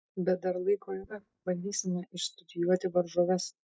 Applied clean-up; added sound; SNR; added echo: neural mask model DeepFilterNet 3.